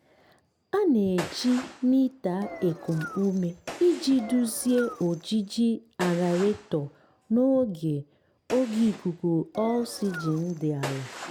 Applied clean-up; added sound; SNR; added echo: none; Gunshot, gunfire + Engine; 15 dB; none.